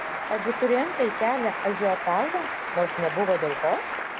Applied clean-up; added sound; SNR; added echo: none; Applause; 5 dB; none.